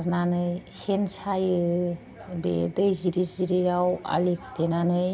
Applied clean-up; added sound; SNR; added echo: none; none; none; none.